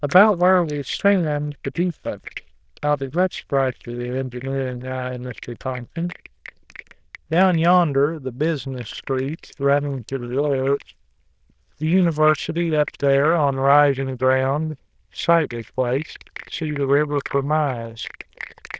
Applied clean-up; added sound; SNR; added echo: neural diffusion model UNIVERSE++.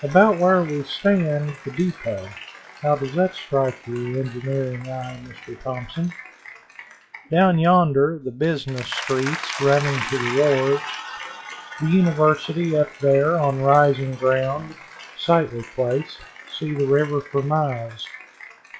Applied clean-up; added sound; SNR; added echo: classical method log-MMSE.